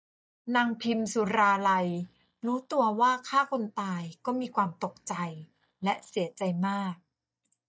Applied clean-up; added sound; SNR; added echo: neural mask model DeepFilterNet 3.